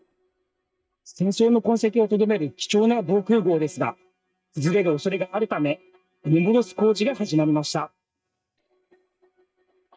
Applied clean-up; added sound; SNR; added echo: neural mask model DeepFilterNet 3.